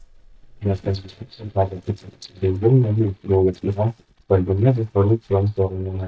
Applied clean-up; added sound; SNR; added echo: neural mask model DeepFilterNet 3.